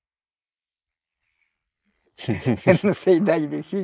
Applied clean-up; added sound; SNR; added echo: neural mask model Resemble Enhance denoiser.